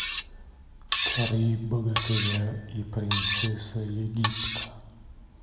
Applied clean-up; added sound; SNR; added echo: none; Cutlery, silverware; -5 dB; reverberation time 1.7 s.